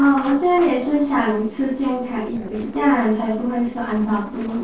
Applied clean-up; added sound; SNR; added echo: neural separator model SepFormer DNS4.